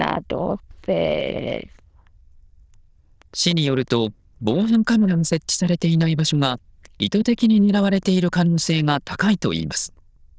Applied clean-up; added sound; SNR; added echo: neural diffusion model UNIVERSE++.